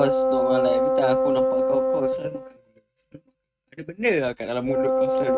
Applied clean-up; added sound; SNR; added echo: neural mask model RNNoise.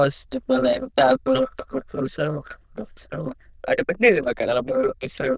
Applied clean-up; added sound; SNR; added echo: neural diffusion model UNIVERSE++.